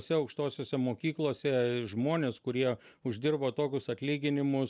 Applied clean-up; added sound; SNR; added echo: none; none; none; none.